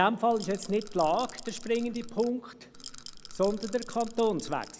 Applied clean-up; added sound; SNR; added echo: none; Rattle / Rattle (instrument); 13 dB; none.